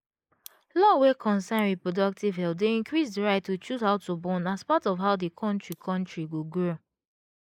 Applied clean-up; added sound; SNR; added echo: neural mask model Resemble Enhance denoiser.